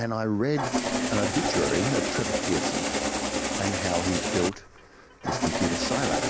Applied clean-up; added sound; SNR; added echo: none; Engine starting; -1 dB; none.